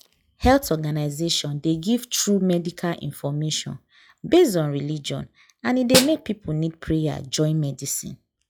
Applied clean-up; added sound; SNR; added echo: classical method log-MMSE.